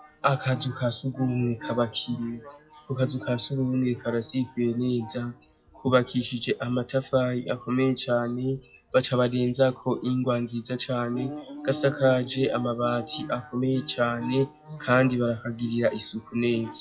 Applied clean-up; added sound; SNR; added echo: classical method WPE with log-MMSE.